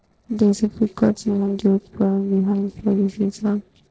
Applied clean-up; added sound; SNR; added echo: neural separator model SepFormer DNS4.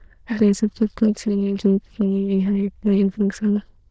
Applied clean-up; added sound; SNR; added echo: neural diffusion model UNIVERSE++.